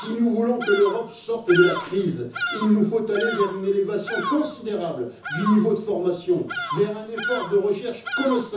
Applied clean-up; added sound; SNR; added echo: none; Bird vocalization, bird call, bird song; 9 dB; reverberation time 0.6 s.